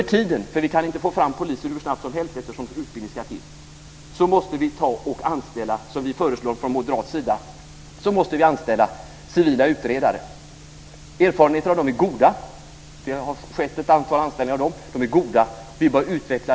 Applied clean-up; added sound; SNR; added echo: none; none; none; none.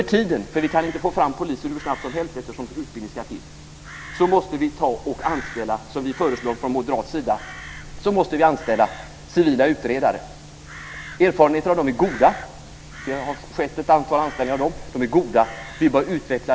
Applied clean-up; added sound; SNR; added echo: none; Crow; 18 dB; none.